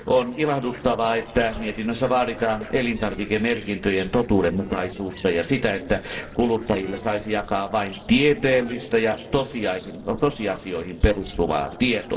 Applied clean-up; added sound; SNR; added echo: neural separator model SepFormer DNS4.